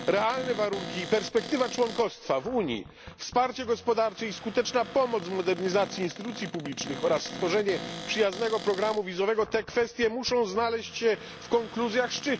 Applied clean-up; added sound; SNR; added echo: none; Cupboard open or close; 13 dB; none.